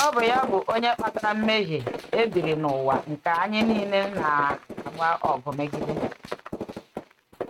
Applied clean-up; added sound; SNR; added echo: neural mask model RNNoise.